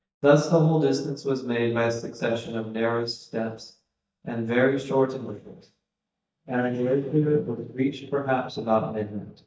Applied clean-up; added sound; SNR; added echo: neural mask model DeepFilterNet 3.